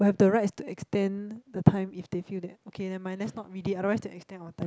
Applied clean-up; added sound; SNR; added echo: none; none; none; none.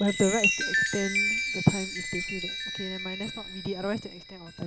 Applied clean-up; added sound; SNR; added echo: none; Chime; 0 dB; none.